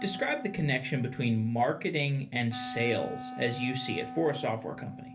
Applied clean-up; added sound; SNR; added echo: none; Wind instrument, woodwind instrument; 12 dB; reverberation time 0.3 s.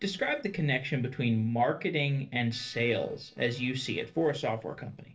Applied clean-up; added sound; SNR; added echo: neural separator model SepFormer DNS4.